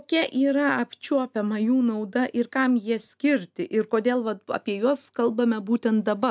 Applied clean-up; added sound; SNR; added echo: none; none; none; none.